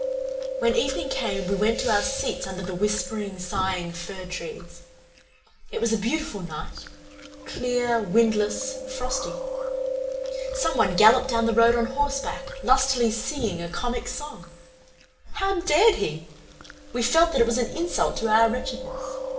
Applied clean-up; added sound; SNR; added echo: none; Chewing, mastication; 9 dB; reverberation time 0.7 s.